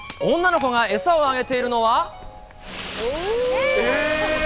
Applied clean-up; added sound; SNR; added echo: none; Walk, footsteps; 17 dB; none.